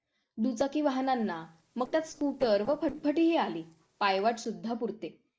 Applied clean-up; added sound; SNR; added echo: neural separator model SepFormer DNS4.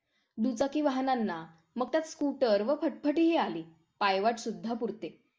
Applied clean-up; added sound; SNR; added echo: none; none; none; none.